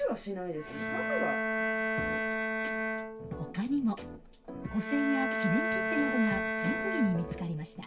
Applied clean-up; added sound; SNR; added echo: none; Bowed string instrument; 0 dB; reverberation time 0.2 s.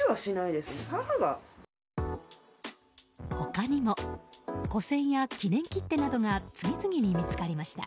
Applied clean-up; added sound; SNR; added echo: none; none; none; none.